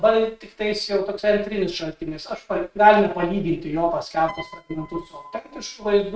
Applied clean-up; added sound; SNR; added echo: neural mask model RNNoise.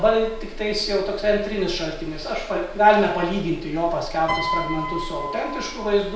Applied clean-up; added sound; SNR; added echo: none; Piano; 11 dB; none.